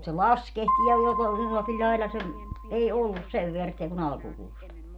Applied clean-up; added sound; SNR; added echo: none; Piano; 4 dB; none.